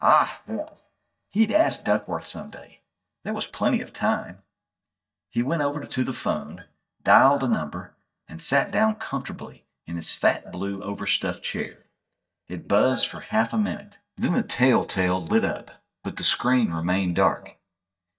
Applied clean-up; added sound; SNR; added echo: neural mask model DeepFilterNet 3.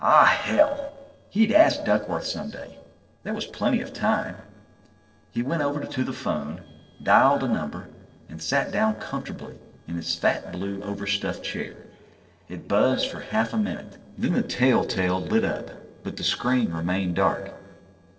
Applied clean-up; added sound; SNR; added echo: neural separator model SepFormer DNS4.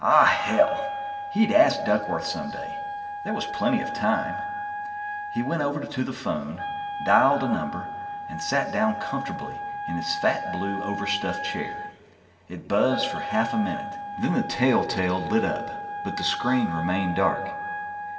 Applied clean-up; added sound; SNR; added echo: none; Wind instrument, woodwind instrument; 7 dB; reverberation time 1.8 s.